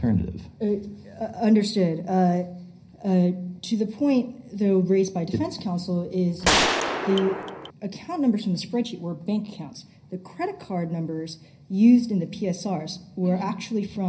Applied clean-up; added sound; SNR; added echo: none; Gunshot, gunfire; -1 dB; reverberation time 0.4 s.